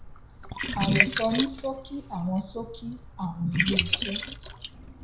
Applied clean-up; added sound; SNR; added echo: none; Liquid; 1 dB; reverberation time 0.4 s.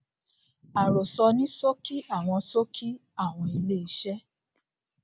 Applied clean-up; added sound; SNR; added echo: none; none; none; none.